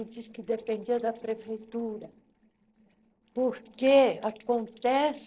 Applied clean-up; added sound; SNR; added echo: neural separator model SepFormer DNS4.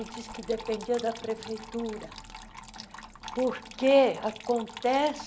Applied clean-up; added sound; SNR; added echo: none; Trickle, dribble / Water tap, faucet; 14 dB; none.